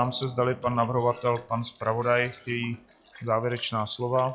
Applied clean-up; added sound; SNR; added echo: classical method log-MMSE.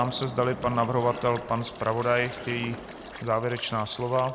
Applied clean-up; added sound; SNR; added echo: none; Splash, splatter + Liquid; 15 dB; none.